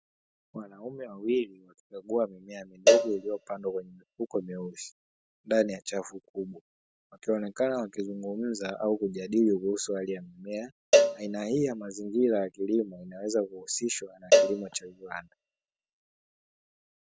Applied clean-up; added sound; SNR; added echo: none; Cowbell; -4 dB; none.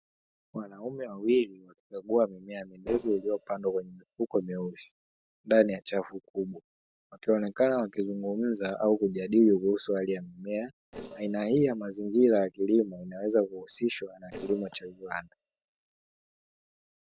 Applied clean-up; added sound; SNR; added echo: neural separator model SepFormer DNS4.